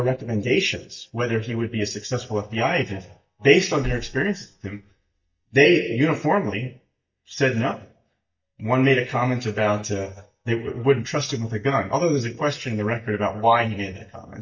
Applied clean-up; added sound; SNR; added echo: neural mask model DeepFilterNet 3.